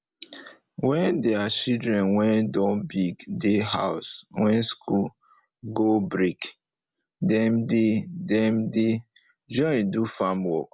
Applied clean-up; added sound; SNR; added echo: none; none; none; none.